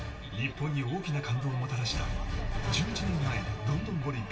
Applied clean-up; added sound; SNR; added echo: none; Squeak; 16 dB; reverberation time 0.2 s.